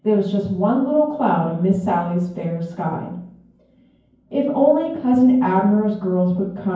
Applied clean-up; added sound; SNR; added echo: none; none; none; reverberation time 0.9 s.